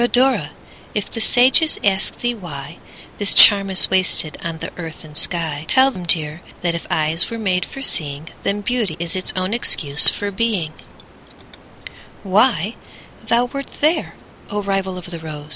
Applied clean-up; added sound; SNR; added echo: none; none; none; none.